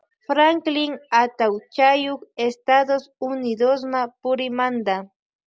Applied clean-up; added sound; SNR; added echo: none; none; none; none.